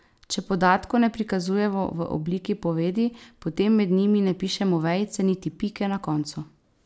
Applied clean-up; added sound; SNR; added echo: none; none; none; none.